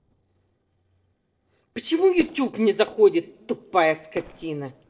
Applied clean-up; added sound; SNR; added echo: neural separator model SepFormer DNS4.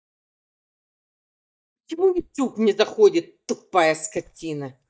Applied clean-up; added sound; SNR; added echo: neural mask model DeepFilterNet 3.